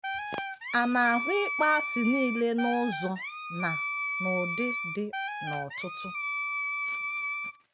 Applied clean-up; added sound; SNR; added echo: none; Wind instrument, woodwind instrument; 3 dB; none.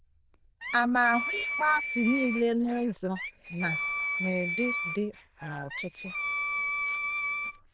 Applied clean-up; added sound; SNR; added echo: neural diffusion model UNIVERSE++.